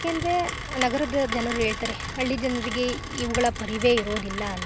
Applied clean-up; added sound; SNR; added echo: none; Rain; 6 dB; none.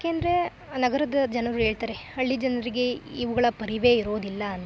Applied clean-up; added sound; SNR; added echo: none; none; none; none.